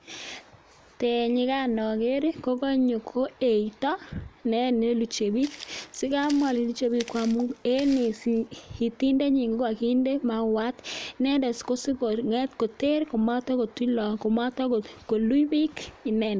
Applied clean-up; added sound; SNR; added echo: none; Walk, footsteps; 19 dB; none.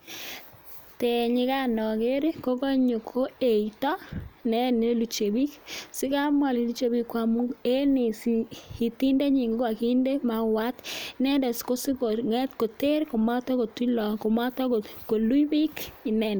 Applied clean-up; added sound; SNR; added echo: none; none; none; none.